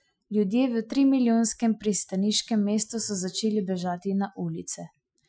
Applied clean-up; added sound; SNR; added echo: classical method Wiener filter.